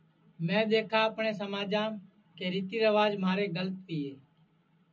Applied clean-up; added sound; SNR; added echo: none; none; none; reverberation time 0.4 s.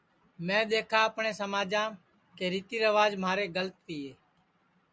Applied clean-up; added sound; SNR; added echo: none; none; none; none.